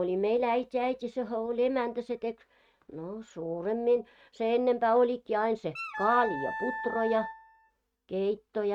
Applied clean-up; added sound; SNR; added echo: neural mask model RNNoise.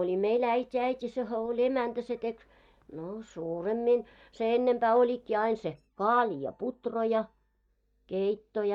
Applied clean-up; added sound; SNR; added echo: neural mask model DeepFilterNet 3.